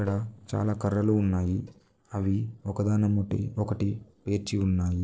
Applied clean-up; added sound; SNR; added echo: neural separator model SepFormer DNS4.